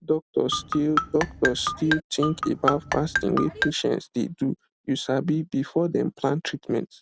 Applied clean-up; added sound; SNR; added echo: none; Marimba, xylophone; 3 dB; none.